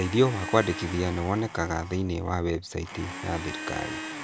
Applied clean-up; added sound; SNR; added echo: none; Domestic sounds, home sounds; 10 dB; none.